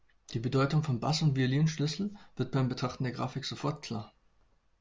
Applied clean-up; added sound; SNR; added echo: none; none; none; none.